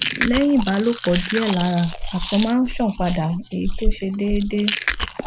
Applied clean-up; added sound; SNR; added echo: none; Chewing, mastication; 4 dB; none.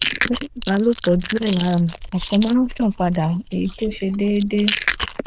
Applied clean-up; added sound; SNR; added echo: neural diffusion model UNIVERSE++.